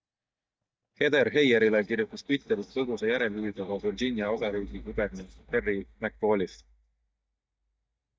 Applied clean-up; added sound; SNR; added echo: neural mask model DeepFilterNet 3.